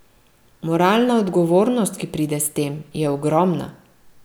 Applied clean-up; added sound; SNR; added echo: none; none; none; none.